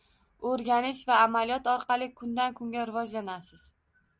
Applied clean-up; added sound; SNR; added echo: none; none; none; none.